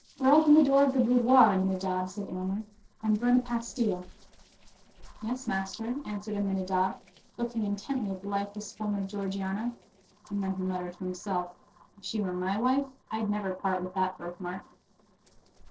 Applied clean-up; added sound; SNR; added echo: neural separator model SepFormer DNS4.